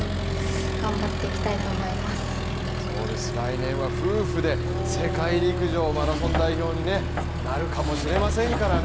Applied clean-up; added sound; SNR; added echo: none; Accelerating, revving, vroom; -2 dB; none.